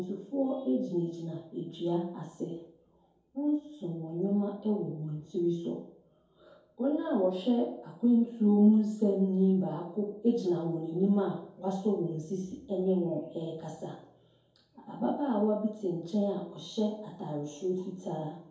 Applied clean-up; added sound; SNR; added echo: none; none; none; reverberation time 2.2 s.